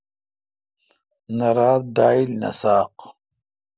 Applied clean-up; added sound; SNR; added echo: none; none; none; none.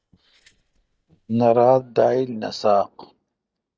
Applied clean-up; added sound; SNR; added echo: neural mask model DeepFilterNet 3.